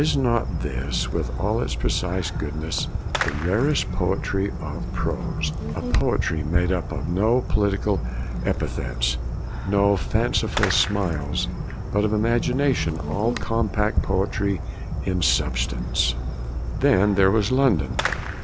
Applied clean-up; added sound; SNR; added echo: none; Fireworks; 3 dB; none.